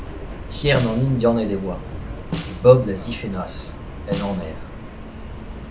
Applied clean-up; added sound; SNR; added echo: none; Subway, metro, underground + Snare drum; 9 dB; none.